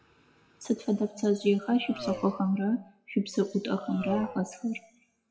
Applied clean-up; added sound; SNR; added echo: classical method WPE with log-MMSE.